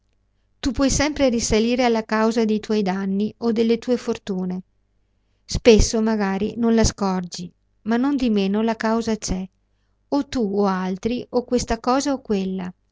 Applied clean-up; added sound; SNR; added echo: none; none; none; none.